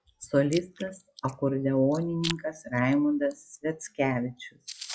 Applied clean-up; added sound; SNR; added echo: classical method log-MMSE.